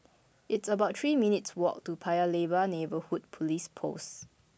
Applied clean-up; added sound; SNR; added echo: none; none; none; none.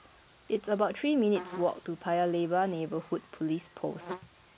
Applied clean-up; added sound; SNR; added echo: none; Buzz; 17 dB; none.